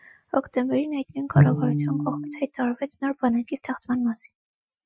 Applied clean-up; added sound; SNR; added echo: classical method Wiener filter.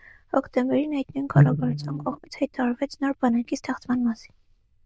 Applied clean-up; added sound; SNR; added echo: neural diffusion model UNIVERSE++.